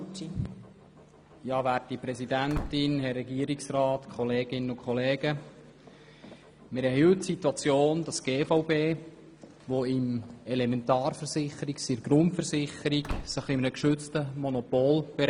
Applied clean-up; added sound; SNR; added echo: none; Slam / Wood; 11 dB; none.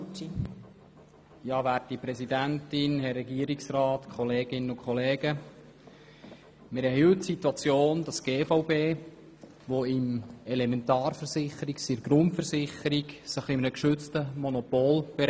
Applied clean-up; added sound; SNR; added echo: none; none; none; none.